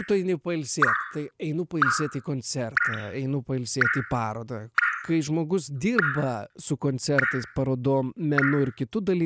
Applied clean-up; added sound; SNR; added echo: none; Drip; 3 dB; none.